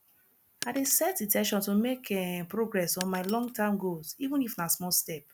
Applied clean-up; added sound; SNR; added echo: none; Shatter; 17 dB; none.